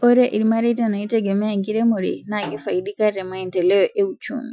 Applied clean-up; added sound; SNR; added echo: classical method Wiener filter.